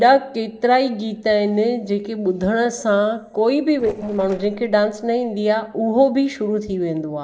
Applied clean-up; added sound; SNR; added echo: neural separator model SepFormer DNS4.